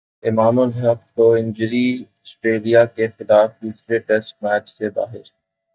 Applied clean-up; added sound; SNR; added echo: neural mask model DeepFilterNet 3.